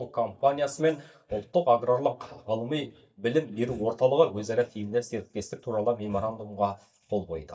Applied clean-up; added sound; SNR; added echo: neural mask model DeepFilterNet 3.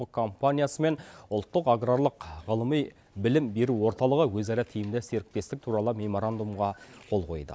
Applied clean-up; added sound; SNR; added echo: none; none; none; none.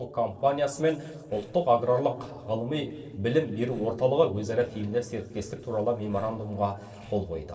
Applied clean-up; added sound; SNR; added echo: neural separator model SepFormer DNS4.